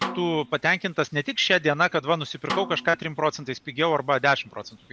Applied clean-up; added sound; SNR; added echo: none; Snare drum; 12 dB; none.